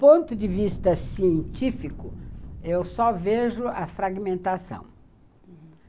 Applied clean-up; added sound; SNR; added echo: none; Fire; 13 dB; none.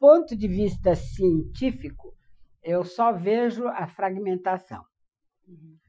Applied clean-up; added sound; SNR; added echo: classical method Wiener filter.